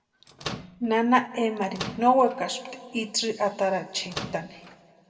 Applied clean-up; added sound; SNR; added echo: none; Microwave oven; 13 dB; reverberation time 1.7 s.